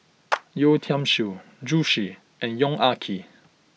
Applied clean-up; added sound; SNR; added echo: none; Clapping; 9 dB; none.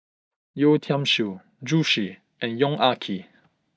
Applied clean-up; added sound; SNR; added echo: neural mask model DeepFilterNet 3.